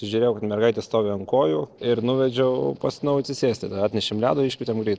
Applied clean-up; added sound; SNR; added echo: neural separator model SepFormer DNS4.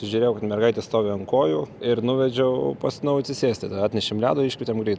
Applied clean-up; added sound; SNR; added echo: none; none; none; none.